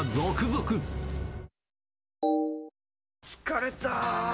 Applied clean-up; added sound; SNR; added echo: none; none; none; none.